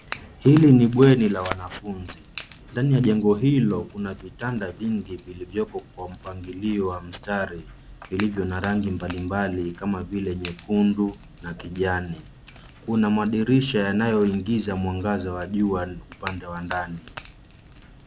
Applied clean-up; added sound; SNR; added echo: none; Crack / Crackle; 15 dB; none.